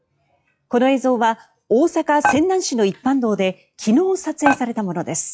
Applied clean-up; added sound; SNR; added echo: classical method log-MMSE.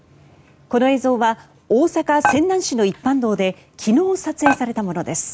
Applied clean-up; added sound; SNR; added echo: none; Dishes, pots, and pans; 6 dB; none.